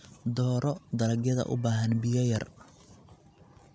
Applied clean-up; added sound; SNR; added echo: none; none; none; none.